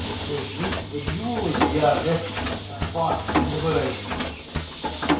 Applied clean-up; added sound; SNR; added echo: none; Mechanisms; -1 dB; reverberation time 0.6 s.